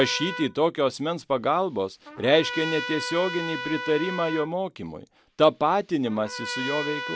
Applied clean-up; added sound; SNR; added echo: none; Trumpet; 10 dB; none.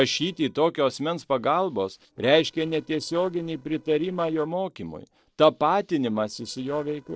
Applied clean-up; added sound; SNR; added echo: neural separator model SepFormer DNS4.